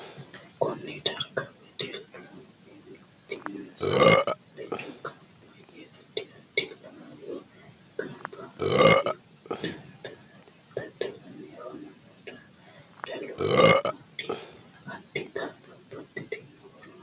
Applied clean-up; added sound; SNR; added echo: none; Burping, eructation; -1 dB; none.